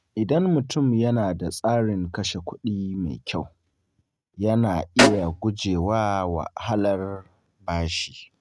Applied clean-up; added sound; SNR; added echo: neural mask model RNNoise.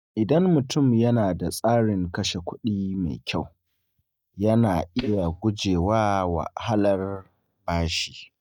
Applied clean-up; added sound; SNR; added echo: neural mask model DeepFilterNet 3.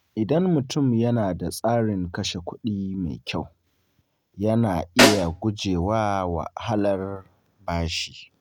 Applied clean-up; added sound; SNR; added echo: none; Snare drum; -2 dB; none.